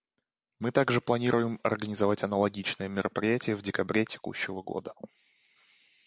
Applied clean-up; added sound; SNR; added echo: none; none; none; none.